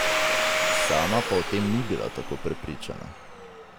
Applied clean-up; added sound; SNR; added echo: none; Domestic sounds, home sounds; -2 dB; none.